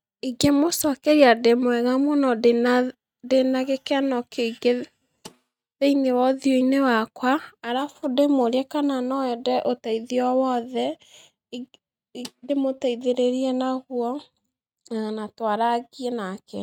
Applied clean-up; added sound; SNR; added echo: neural mask model RNNoise.